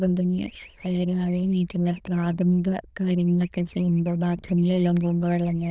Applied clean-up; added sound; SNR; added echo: neural diffusion model UNIVERSE++.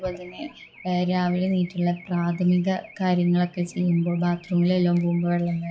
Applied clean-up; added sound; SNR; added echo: classical method log-MMSE.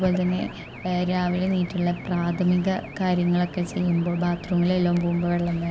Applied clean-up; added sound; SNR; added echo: none; Race car, auto racing / Alarm; 16 dB; none.